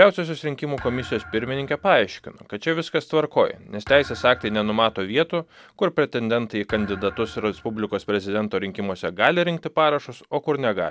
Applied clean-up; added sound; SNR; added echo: none; Thump, thud; 20 dB; none.